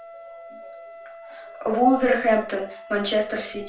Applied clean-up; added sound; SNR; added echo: none; Wind instrument, woodwind instrument; 17 dB; reverberation time 0.3 s.